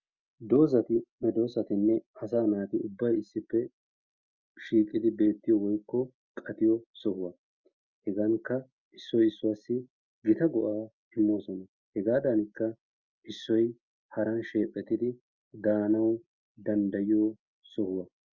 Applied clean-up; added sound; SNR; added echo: none; none; none; none.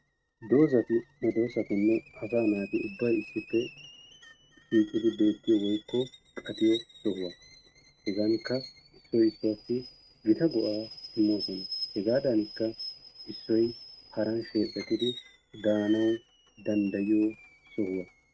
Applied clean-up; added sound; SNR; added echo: neural mask model RNNoise.